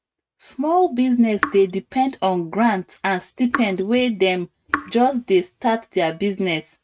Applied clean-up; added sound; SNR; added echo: neural mask model RNNoise.